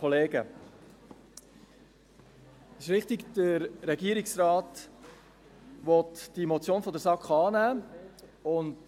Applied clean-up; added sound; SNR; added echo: none; none; none; none.